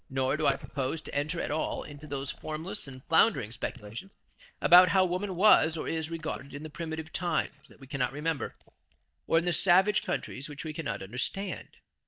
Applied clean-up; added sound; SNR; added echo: neural mask model DeepFilterNet 3.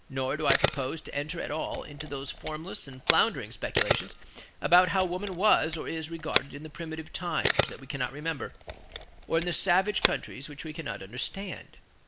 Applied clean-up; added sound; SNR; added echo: none; Camera; 4 dB; none.